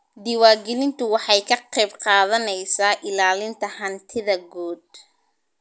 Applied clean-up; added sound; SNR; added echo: none; none; none; none.